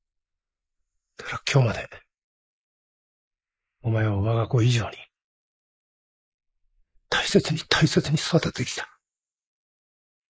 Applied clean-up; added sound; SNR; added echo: neural mask model Resemble Enhance denoiser.